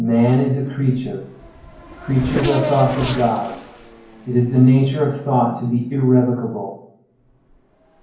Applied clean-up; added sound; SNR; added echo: none; Race car, auto racing / Accelerating, revving, vroom; 12 dB; reverberation time 0.9 s.